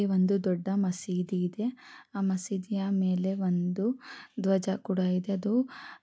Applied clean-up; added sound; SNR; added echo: none; none; none; none.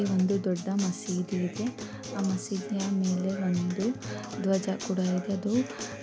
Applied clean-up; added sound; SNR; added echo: none; Acoustic guitar; 10 dB; none.